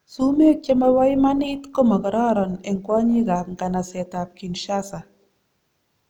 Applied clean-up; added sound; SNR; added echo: none; none; none; none.